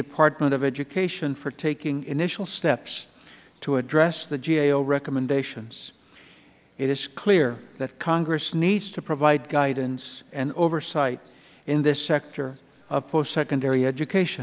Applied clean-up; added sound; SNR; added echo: none; none; none; none.